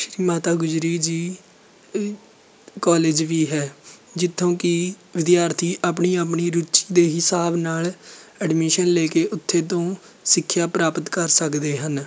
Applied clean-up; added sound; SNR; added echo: none; none; none; none.